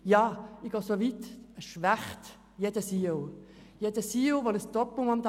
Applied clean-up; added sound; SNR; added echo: none; none; none; none.